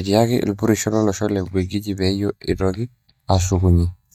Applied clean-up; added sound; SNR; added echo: neural mask model DeepFilterNet 3.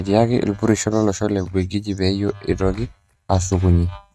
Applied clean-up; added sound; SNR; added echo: neural mask model RNNoise.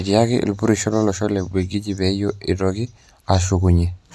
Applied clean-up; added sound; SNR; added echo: none; none; none; none.